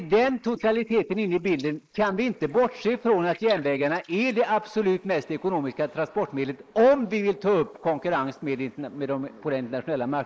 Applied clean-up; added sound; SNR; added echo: neural mask model Resemble Enhance denoiser.